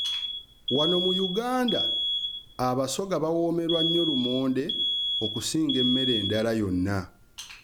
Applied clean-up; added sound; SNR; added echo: none; Alarm; 3 dB; none.